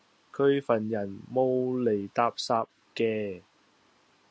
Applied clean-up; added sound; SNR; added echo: none; none; none; none.